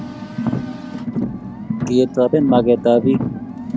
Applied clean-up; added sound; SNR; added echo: none; Car; 5 dB; none.